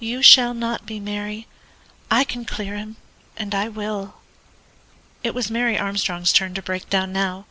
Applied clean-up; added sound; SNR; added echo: none; none; none; none.